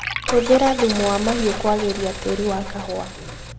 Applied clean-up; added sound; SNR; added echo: none; Liquid + Car; 7 dB; none.